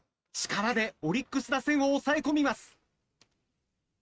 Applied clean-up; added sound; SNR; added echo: neural mask model RNNoise.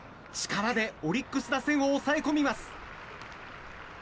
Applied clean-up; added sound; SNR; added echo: none; Bird vocalization, bird call, bird song; 19 dB; none.